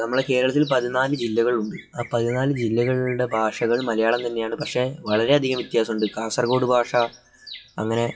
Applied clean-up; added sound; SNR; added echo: classical method WPE with log-MMSE.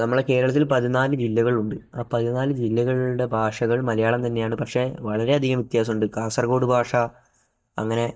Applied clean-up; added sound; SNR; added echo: neural mask model DeepFilterNet 3.